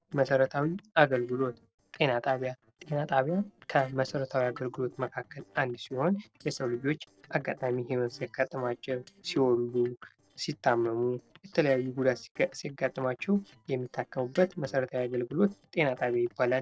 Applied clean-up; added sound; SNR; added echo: neural separator model SepFormer DNS4.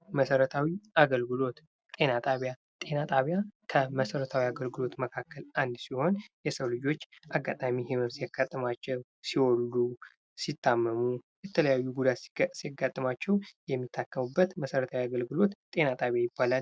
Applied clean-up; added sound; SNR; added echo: none; none; none; none.